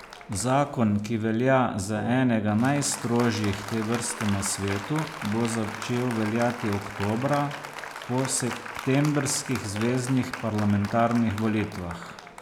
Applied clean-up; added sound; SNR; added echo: none; Applause; 12 dB; none.